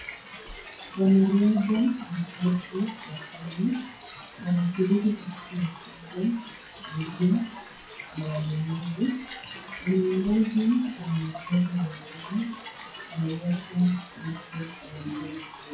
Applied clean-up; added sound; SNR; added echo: classical method WPE with log-MMSE.